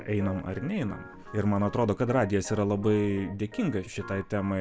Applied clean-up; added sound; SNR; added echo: none; Organ; 17 dB; none.